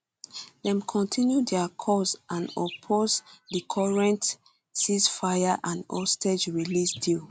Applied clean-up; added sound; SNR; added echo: none; none; none; none.